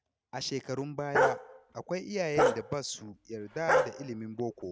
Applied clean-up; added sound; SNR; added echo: none; Bark; -5 dB; none.